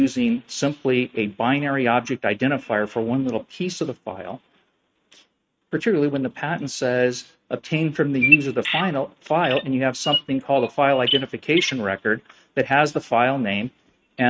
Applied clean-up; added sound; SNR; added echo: neural mask model RNNoise.